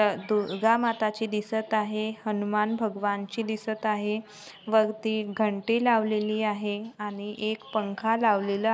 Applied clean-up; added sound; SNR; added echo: none; none; none; none.